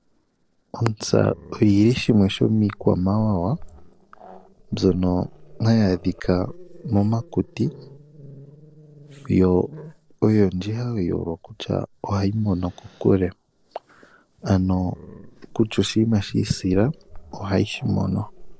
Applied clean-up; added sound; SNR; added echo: neural separator model SepFormer DNS4.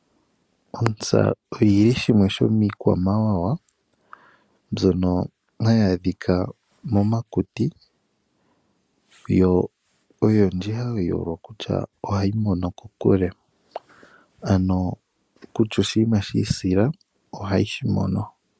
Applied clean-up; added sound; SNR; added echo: none; none; none; none.